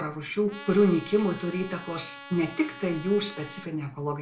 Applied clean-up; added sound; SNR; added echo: none; Trumpet; 17 dB; reverberation time 0.3 s.